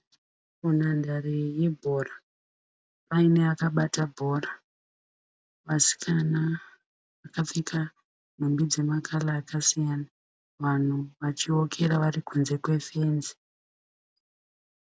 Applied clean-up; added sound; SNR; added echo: none; none; none; none.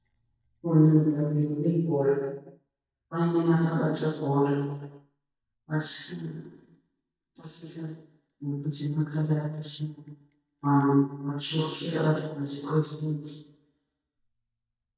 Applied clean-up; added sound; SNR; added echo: neural mask model DeepFilterNet 3.